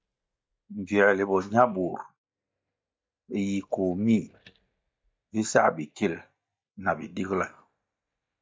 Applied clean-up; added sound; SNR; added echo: neural mask model DeepFilterNet 3.